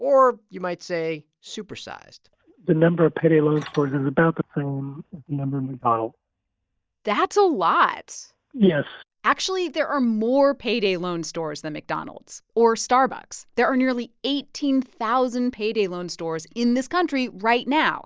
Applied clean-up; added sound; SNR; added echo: neural mask model DeepFilterNet 3.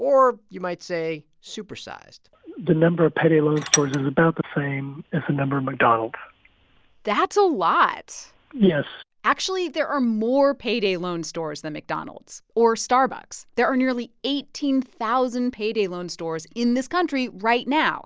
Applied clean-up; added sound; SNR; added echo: none; Tools; 4 dB; none.